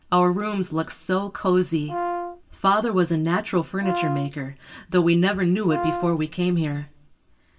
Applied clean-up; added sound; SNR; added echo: none; Brass instrument; 7 dB; reverberation time 0.2 s.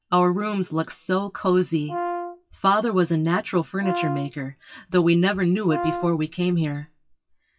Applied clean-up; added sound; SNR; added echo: classical method WPE with log-MMSE.